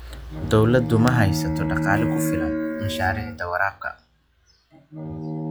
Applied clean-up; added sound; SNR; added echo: classical method log-MMSE.